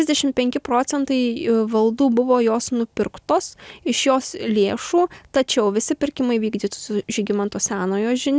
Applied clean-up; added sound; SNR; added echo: none; none; none; none.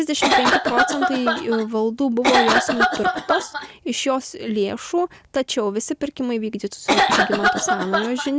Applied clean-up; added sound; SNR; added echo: none; Cough; -3 dB; none.